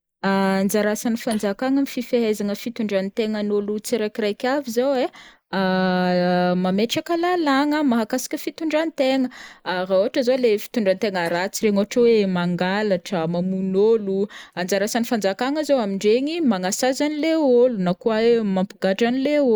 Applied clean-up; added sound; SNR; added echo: neural mask model Resemble Enhance denoiser.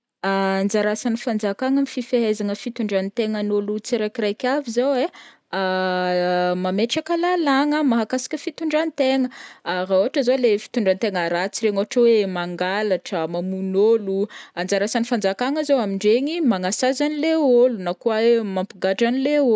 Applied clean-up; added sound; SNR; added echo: none; none; none; none.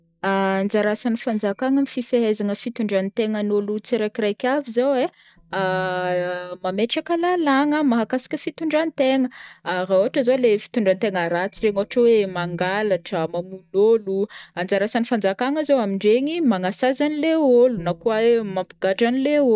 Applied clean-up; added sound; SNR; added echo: neural mask model DeepFilterNet 3.